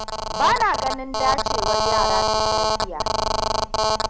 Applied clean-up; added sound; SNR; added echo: none; Telephone; -4 dB; none.